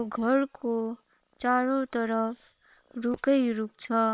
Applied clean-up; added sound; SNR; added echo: neural separator model SepFormer WHAM!.